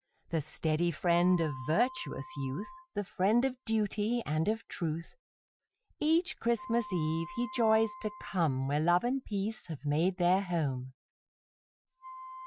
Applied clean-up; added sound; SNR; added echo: classical method Wiener filter.